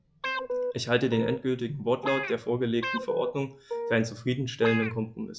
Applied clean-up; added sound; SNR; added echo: classical method log-MMSE.